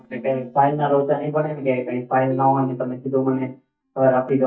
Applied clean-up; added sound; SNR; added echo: neural mask model DeepFilterNet 3.